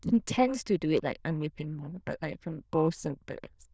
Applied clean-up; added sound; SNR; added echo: neural diffusion model UNIVERSE++.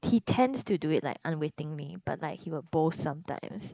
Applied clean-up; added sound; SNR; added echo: neural mask model Resemble Enhance denoiser.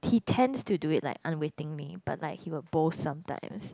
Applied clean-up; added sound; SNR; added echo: none; none; none; none.